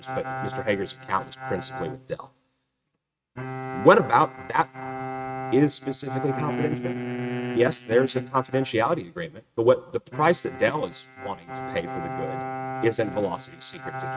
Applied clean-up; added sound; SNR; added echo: neural mask model RNNoise.